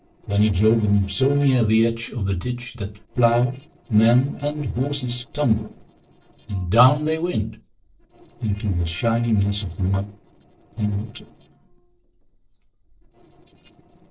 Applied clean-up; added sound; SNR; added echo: neural separator model SepFormer DNS4.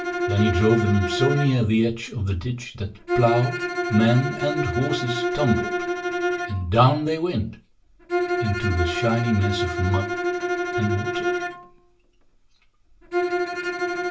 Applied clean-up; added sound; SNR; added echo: none; Bowed string instrument; 3 dB; reverberation time 0.2 s.